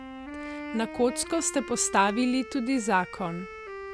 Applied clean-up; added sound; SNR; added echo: none; Wind instrument, woodwind instrument; 11 dB; none.